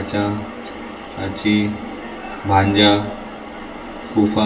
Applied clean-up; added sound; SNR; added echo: none; none; none; reverberation time 0.2 s.